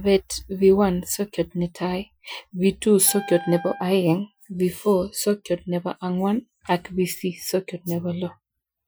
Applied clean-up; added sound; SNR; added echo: classical method Wiener filter.